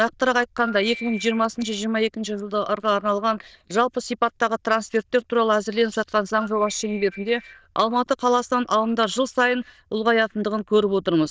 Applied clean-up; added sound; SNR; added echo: neural diffusion model UNIVERSE++.